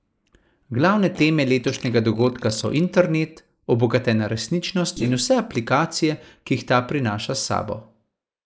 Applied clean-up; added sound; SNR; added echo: neural mask model Resemble Enhance denoiser.